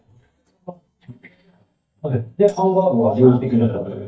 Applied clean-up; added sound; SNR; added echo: neural mask model DeepFilterNet 3.